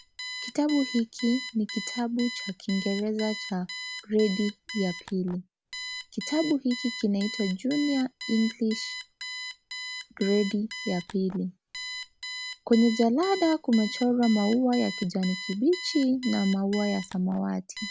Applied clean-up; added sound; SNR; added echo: none; Alarm; 11 dB; none.